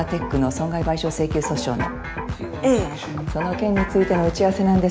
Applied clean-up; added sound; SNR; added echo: none; none; none; none.